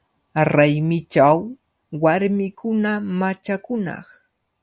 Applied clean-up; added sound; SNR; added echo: none; none; none; none.